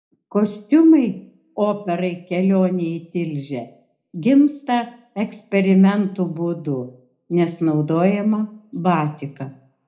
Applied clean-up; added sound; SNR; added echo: none; none; none; reverberation time 0.4 s.